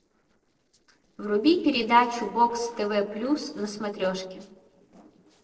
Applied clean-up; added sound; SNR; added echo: neural separator model SepFormer DNS4.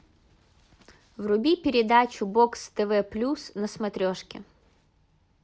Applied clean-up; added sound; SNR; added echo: none; none; none; none.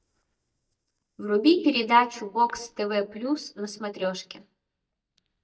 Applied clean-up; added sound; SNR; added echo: neural mask model DeepFilterNet 3.